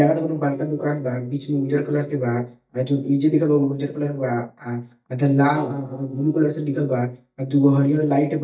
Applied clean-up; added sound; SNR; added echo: neural mask model DeepFilterNet 3.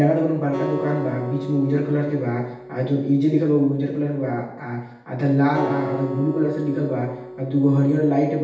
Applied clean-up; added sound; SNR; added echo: none; Acoustic guitar; 13 dB; reverberation time 0.9 s.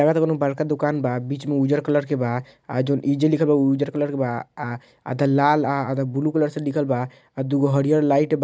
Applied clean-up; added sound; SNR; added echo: none; none; none; none.